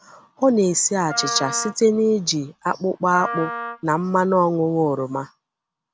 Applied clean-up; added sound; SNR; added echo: none; Wind instrument, woodwind instrument; 12 dB; none.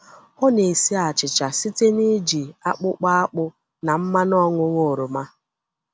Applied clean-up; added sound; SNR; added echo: none; none; none; none.